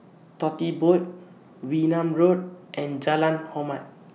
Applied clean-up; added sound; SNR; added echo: none; none; none; none.